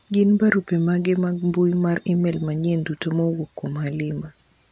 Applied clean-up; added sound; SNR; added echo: none; none; none; none.